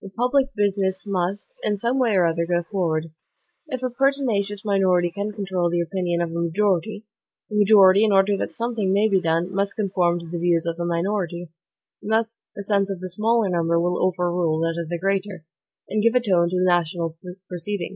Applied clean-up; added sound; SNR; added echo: neural mask model Resemble Enhance denoiser.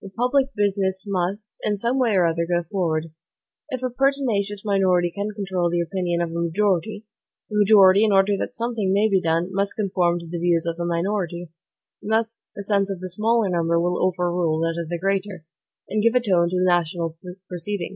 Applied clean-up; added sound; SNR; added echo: none; none; none; none.